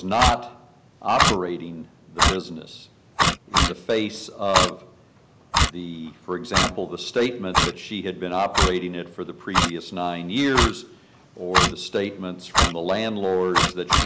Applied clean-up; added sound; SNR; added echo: none; Clock; -2 dB; none.